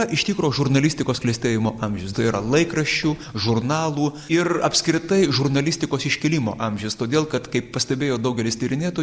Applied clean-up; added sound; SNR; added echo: none; none; none; none.